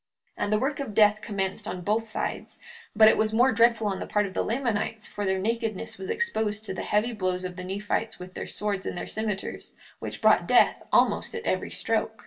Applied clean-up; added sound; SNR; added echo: none; none; none; reverberation time 0.2 s.